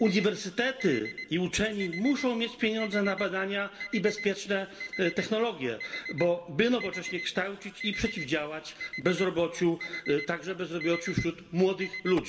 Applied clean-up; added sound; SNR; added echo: none; Alarm; 12 dB; reverberation time 2.0 s.